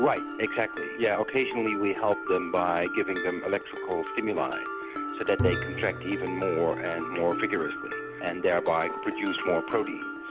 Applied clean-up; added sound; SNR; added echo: none; Bowed string instrument + Mallet percussion; 6 dB; none.